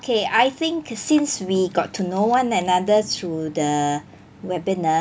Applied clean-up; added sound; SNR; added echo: none; none; none; none.